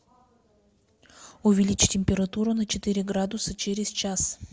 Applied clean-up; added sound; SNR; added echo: none; none; none; none.